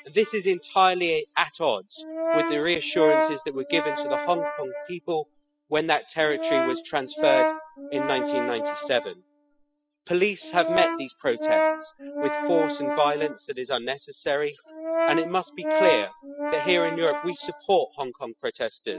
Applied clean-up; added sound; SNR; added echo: classical method spectral subtraction.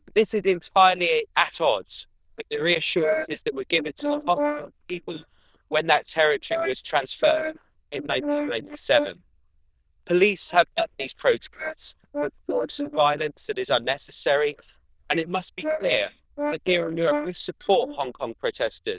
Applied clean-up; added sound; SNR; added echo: neural diffusion model UNIVERSE++.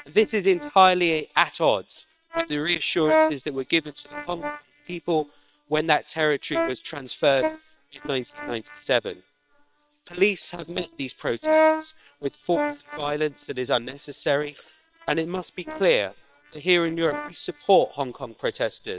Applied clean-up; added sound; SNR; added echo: neural separator model SepFormer WHAM!.